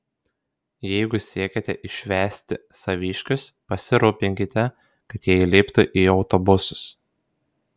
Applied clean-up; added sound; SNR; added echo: none; none; none; none.